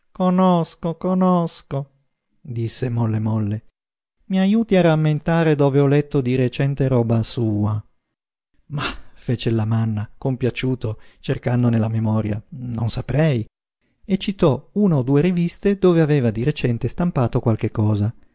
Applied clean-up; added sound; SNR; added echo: none; none; none; none.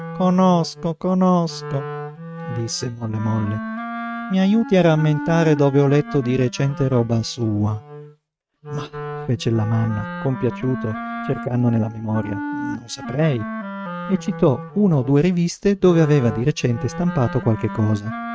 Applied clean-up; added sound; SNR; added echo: neural mask model RNNoise.